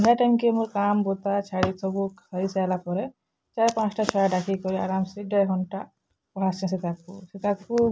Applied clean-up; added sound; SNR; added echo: none; none; none; none.